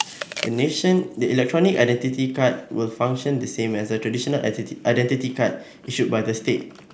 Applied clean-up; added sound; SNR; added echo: none; Chewing, mastication; 17 dB; none.